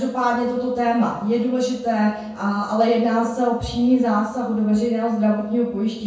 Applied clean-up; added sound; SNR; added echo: none; none; none; reverberation time 0.6 s.